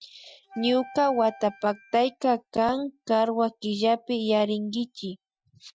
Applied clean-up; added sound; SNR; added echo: classical method Wiener filter.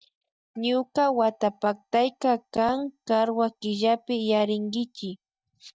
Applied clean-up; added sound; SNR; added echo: neural mask model DeepFilterNet 3.